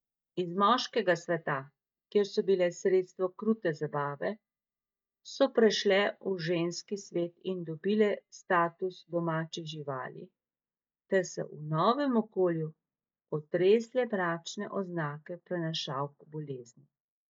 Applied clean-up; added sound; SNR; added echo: neural mask model DeepFilterNet 3.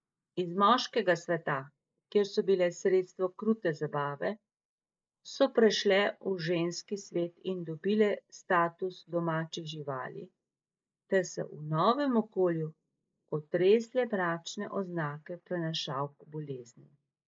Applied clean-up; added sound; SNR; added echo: neural mask model Resemble Enhance denoiser.